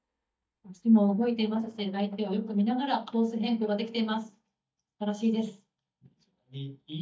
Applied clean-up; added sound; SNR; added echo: neural mask model DeepFilterNet 3.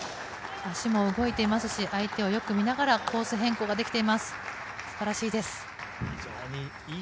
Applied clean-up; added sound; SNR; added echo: none; none; none; none.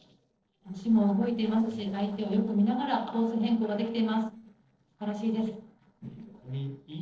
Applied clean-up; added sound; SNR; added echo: neural separator model SepFormer DNS4.